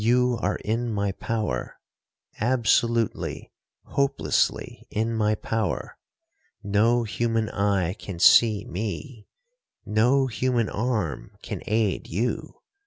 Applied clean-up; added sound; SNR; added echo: none; none; none; none.